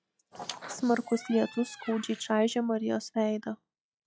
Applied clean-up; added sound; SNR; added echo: classical method log-MMSE.